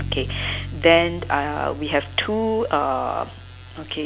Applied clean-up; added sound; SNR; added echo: none; Bass guitar; 11 dB; none.